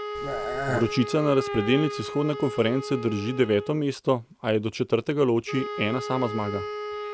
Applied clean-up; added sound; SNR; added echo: none; Wind instrument, woodwind instrument + Burping, eructation; 8 dB; none.